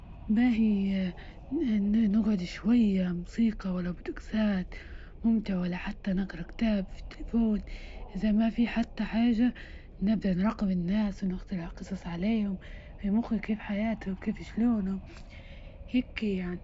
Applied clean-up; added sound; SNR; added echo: none; Wind; 14 dB; none.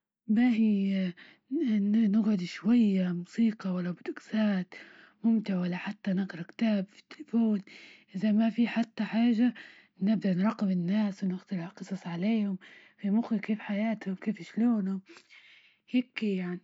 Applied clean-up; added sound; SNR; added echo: none; none; none; none.